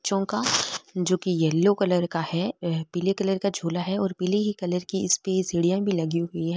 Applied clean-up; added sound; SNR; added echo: none; none; none; none.